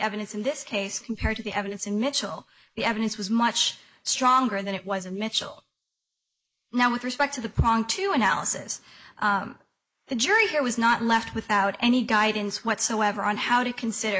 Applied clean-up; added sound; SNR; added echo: neural mask model Resemble Enhance denoiser.